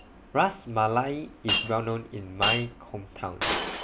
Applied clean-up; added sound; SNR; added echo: none; Shatter; 2 dB; none.